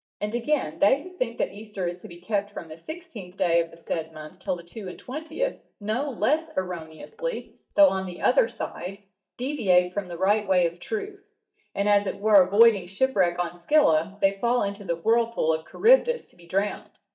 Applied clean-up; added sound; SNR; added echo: neural mask model DeepFilterNet 3.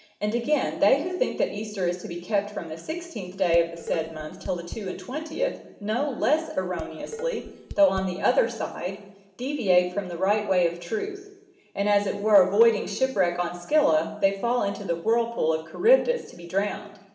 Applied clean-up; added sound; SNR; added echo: none; Dishes, pots, and pans; 15 dB; reverberation time 0.9 s.